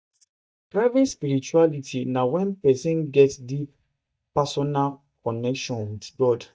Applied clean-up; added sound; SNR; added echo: neural mask model DeepFilterNet 3.